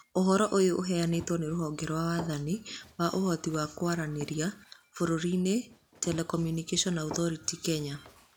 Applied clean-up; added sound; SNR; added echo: none; Run; 20 dB; none.